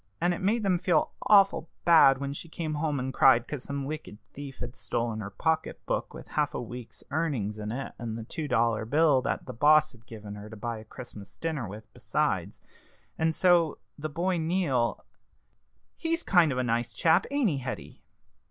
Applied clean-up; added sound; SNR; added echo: none; none; none; none.